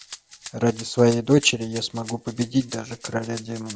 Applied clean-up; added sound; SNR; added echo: none; Rattle (instrument); 17 dB; none.